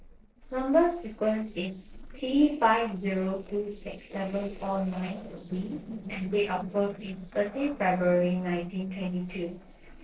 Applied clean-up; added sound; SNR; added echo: neural separator model SepFormer DNS4.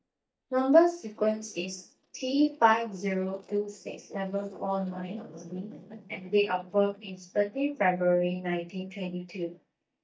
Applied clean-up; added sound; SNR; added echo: neural mask model DeepFilterNet 3.